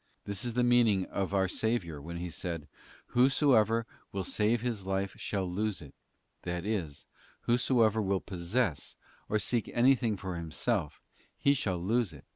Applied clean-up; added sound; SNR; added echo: none; none; none; none.